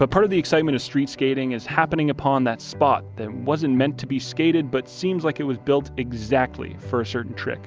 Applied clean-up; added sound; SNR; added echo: none; none; none; none.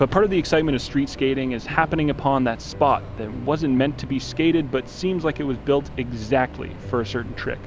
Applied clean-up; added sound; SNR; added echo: none; Subway, metro, underground; 15 dB; none.